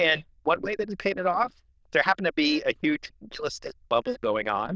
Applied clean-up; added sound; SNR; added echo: neural diffusion model UNIVERSE++.